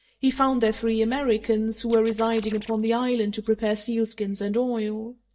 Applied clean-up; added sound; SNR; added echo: neural mask model DeepFilterNet 3.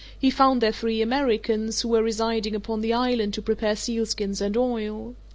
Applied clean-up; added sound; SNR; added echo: none; none; none; none.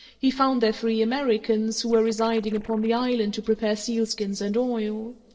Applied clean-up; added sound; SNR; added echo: neural separator model SepFormer DNS4.